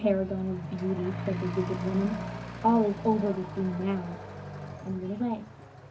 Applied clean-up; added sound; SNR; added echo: none; Accelerating, revving, vroom / Truck; 8 dB; reverberation time 0.4 s.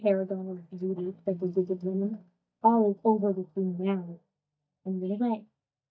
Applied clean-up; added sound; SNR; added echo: neural mask model DeepFilterNet 3.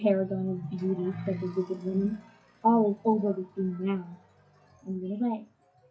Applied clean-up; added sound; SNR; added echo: classical method WPE with log-MMSE.